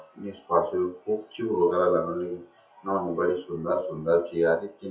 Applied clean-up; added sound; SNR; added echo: classical method WPE with log-MMSE.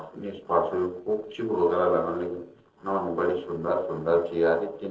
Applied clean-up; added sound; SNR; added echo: neural separator model SepFormer DNS4.